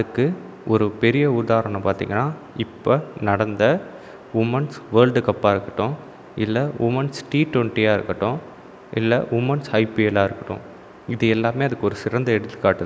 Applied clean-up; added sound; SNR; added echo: none; none; none; none.